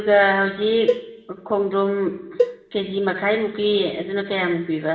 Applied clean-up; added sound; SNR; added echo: none; Cowbell; 5 dB; reverberation time 0.9 s.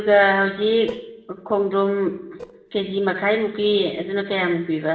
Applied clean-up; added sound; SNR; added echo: neural separator model SepFormer DNS4.